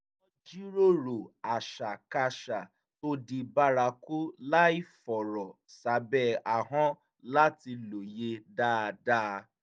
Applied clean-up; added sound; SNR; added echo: none; none; none; none.